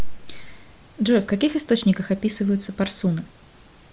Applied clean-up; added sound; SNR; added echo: none; none; none; none.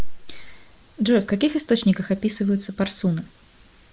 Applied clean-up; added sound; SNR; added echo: neural mask model Resemble Enhance denoiser.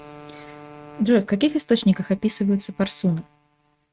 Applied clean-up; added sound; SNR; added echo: neural mask model RNNoise.